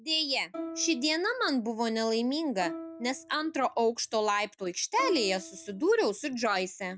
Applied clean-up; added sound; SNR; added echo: none; Plucked string instrument; 14 dB; none.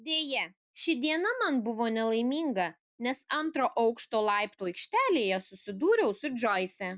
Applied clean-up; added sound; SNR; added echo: none; none; none; none.